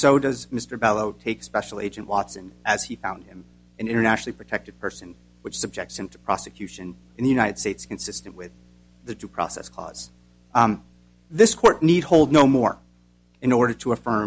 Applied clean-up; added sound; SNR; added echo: none; none; none; none.